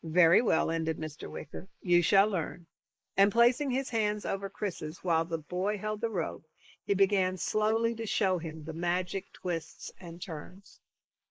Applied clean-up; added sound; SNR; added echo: neural mask model Resemble Enhance denoiser.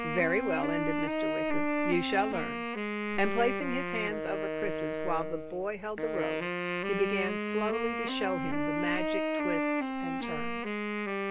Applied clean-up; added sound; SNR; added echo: none; Wind instrument, woodwind instrument; -1 dB; none.